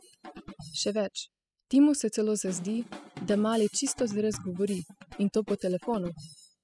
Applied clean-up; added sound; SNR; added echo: classical method spectral subtraction.